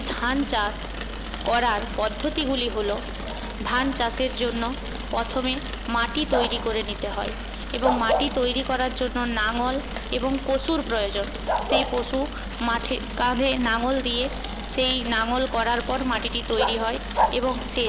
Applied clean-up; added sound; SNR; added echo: none; Bark + Mechanisms / Bicycle; 3 dB; none.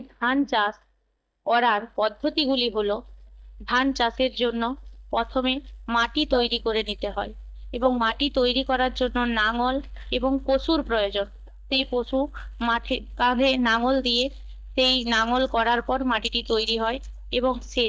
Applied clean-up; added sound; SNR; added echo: neural mask model DeepFilterNet 3.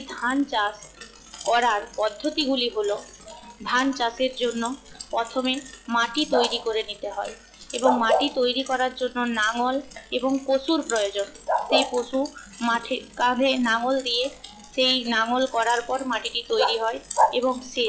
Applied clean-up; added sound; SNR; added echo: classical method log-MMSE.